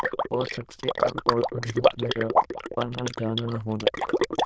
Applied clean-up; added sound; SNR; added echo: neural diffusion model UNIVERSE++.